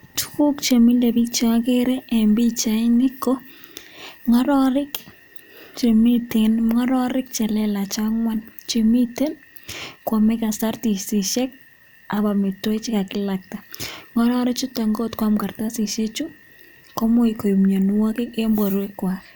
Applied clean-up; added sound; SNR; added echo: none; none; none; none.